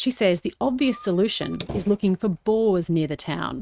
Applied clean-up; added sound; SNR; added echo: neural mask model RNNoise.